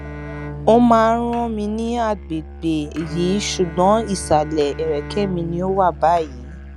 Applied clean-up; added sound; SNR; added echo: none; Musical instrument + Bowed string instrument; 12 dB; none.